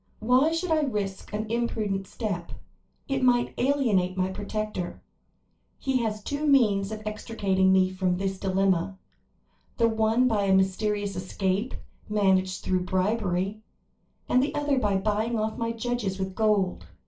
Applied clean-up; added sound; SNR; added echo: none; none; none; reverberation time 0.2 s.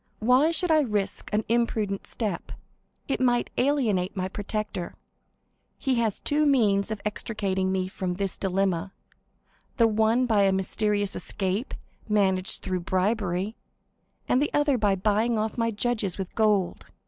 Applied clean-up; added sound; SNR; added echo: none; none; none; none.